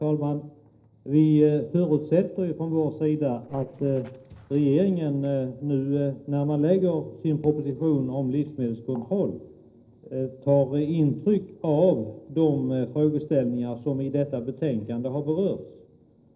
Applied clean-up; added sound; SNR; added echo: neural separator model SepFormer DNS4.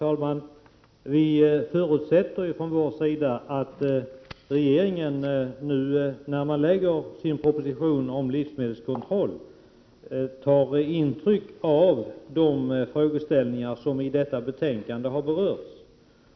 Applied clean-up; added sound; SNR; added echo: none; none; none; none.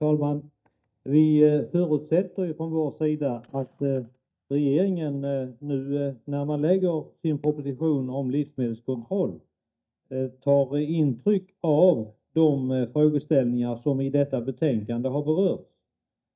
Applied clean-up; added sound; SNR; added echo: neural mask model DeepFilterNet 3.